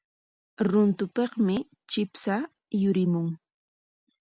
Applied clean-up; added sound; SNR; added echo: none; none; none; none.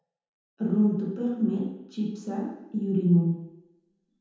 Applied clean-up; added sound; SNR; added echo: none; none; none; reverberation time 0.9 s.